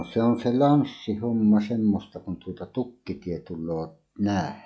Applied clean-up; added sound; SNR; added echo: classical method log-MMSE.